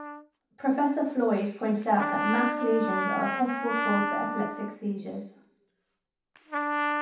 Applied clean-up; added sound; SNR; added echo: none; Trumpet; 3 dB; reverberation time 0.7 s.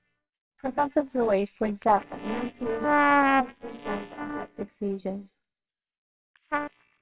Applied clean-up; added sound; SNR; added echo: neural separator model SepFormer WHAMR!.